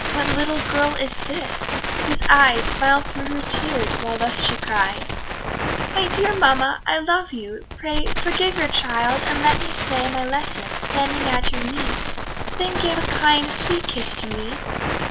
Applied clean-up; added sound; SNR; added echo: none; Crackle; 3 dB; none.